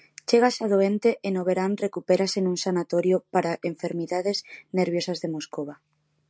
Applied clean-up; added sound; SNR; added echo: none; none; none; none.